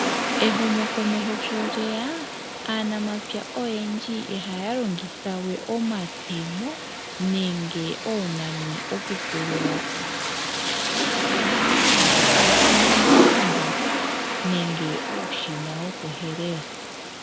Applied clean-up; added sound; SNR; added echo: none; Rain; -4 dB; none.